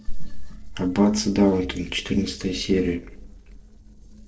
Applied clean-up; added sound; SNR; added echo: neural separator model SepFormer DNS4.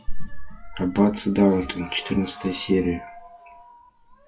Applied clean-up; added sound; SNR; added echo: classical method WPE with log-MMSE.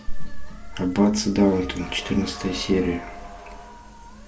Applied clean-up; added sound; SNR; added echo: none; Motor vehicle (road) / Siren; 19 dB; reverberation time 0.4 s.